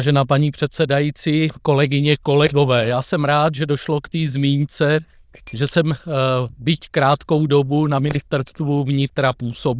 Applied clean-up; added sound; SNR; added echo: neural diffusion model UNIVERSE++.